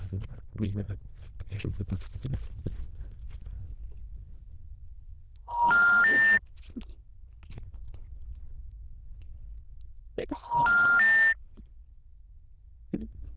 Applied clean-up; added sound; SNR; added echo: neural diffusion model UNIVERSE++.